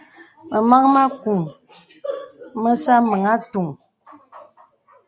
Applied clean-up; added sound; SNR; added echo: none; none; none; none.